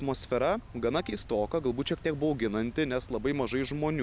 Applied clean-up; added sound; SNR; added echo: none; none; none; none.